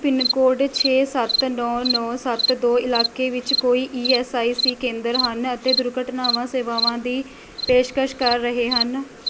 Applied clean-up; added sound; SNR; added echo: none; Cricket; 5 dB; none.